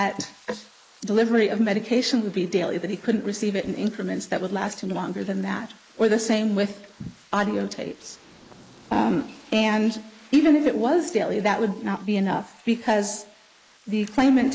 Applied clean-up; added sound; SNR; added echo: neural mask model Resemble Enhance denoiser.